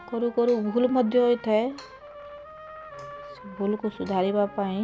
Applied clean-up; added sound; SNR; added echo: none; Trumpet; 18 dB; none.